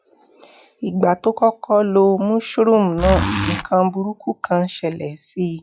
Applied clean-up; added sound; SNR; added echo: classical method log-MMSE.